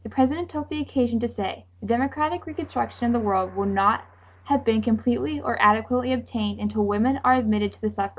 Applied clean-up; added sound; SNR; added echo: none; none; none; none.